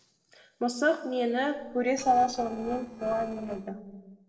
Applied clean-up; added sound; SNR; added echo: neural separator model SepFormer DNS4.